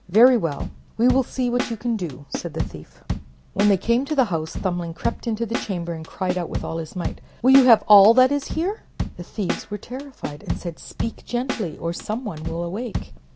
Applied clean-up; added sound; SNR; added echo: none; Drum / Drum kit; 9 dB; none.